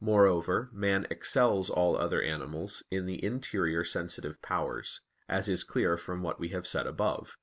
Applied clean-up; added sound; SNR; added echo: none; none; none; none.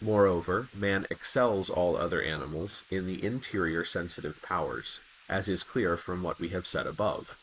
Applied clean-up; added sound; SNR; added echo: neural mask model Resemble Enhance denoiser.